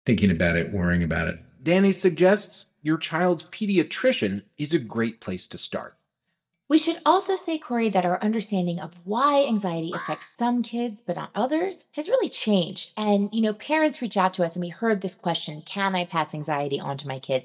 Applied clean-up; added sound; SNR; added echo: neural mask model DeepFilterNet 3.